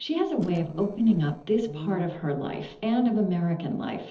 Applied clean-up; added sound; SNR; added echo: neural separator model SepFormer DNS4.